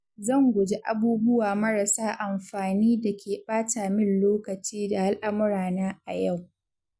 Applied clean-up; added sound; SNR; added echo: none; none; none; none.